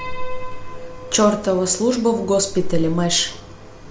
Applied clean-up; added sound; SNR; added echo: none; Piano; 5 dB; none.